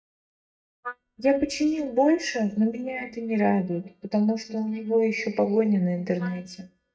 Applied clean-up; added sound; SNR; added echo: neural mask model DeepFilterNet 3.